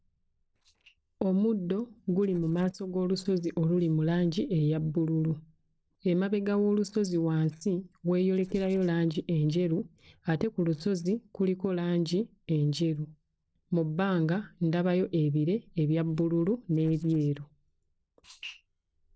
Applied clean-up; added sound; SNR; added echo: neural separator model SepFormer DNS4.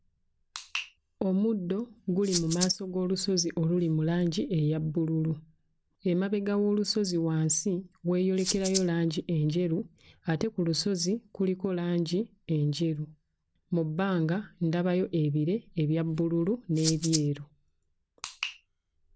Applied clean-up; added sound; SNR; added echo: none; Rattle (instrument); 5 dB; none.